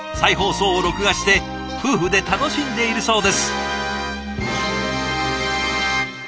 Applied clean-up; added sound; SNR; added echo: none; none; none; none.